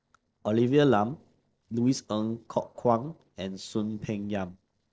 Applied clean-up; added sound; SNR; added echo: neural separator model SepFormer DNS4.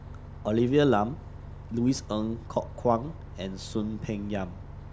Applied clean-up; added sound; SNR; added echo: none; Bus; 13 dB; none.